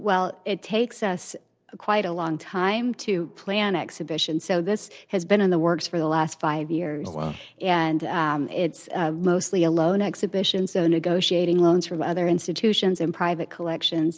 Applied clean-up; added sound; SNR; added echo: none; none; none; none.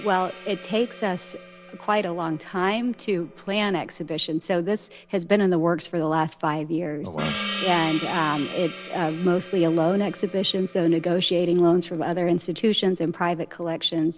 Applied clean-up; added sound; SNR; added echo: none; Gong; 15 dB; none.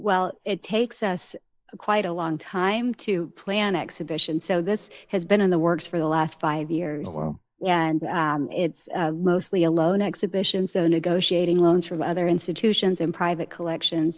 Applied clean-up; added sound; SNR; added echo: neural mask model Resemble Enhance denoiser.